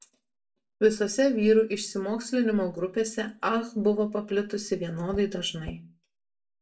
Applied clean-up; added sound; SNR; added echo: none; Whoosh, swoosh, swish; 16 dB; reverberation time 0.2 s.